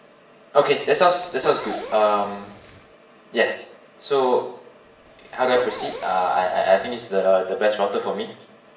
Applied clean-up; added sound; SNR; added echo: none; Zipper (clothing); 14 dB; reverberation time 0.7 s.